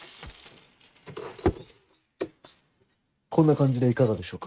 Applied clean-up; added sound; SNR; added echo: neural mask model RNNoise.